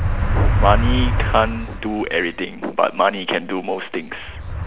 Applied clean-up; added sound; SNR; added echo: none; Motor vehicle (road); -1 dB; none.